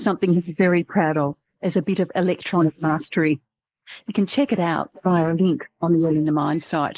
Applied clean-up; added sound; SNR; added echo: neural mask model Resemble Enhance denoiser.